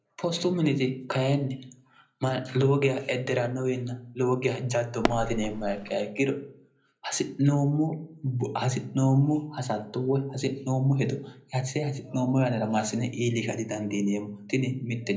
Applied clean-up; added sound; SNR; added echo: none; Fireworks; 4 dB; reverberation time 0.4 s.